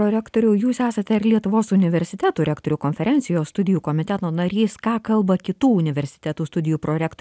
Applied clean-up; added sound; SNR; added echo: none; none; none; none.